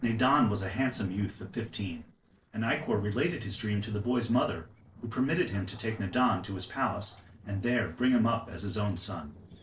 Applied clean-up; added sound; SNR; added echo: neural separator model SepFormer DNS4.